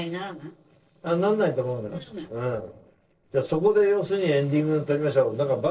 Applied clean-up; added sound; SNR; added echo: neural separator model SepFormer DNS4.